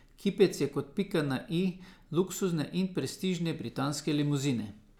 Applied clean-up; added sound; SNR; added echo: none; none; none; none.